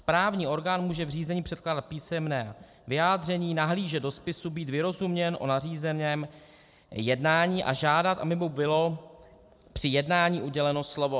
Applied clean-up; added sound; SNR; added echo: none; none; none; none.